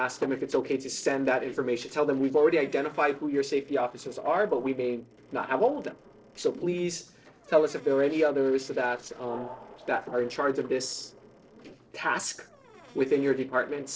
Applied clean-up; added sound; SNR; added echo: neural separator model SepFormer DNS4.